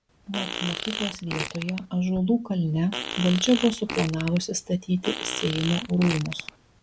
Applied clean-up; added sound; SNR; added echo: none; Fart; 8 dB; none.